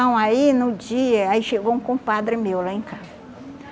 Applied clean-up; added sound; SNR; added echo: none; none; none; none.